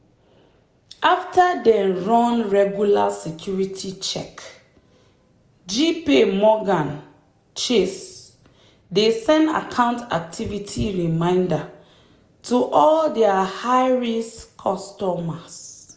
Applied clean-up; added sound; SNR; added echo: none; none; none; none.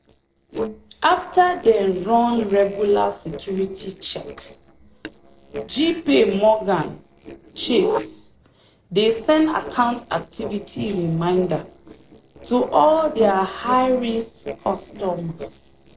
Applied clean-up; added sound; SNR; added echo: neural separator model SepFormer DNS4.